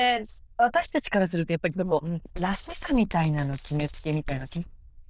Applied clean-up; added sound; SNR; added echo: neural diffusion model UNIVERSE++.